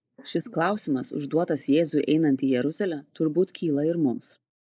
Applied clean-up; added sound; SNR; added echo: neural mask model Resemble Enhance denoiser.